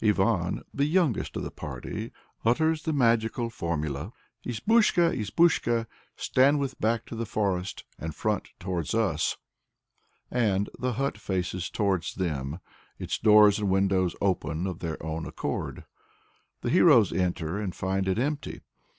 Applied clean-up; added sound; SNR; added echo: none; none; none; none.